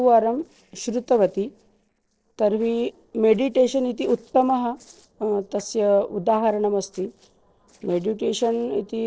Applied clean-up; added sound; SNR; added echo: neural separator model SepFormer DNS4.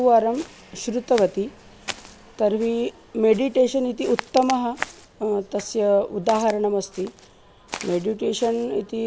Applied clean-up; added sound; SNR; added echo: none; Walk, footsteps; 17 dB; none.